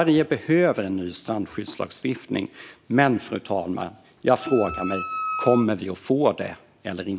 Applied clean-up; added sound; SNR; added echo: none; Wind instrument, woodwind instrument; 7 dB; none.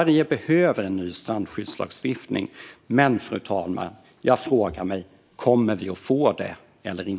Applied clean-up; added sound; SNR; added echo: neural mask model Resemble Enhance denoiser.